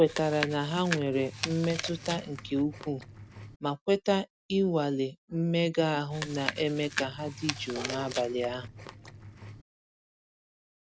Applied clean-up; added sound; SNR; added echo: none; Chewing, mastication; 9 dB; none.